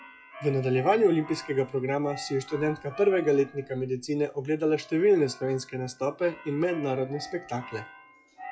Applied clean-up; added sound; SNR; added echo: classical method WPE with log-MMSE.